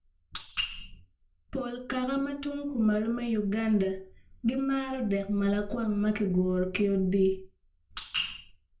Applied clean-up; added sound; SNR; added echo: none; none; none; reverberation time 0.2 s.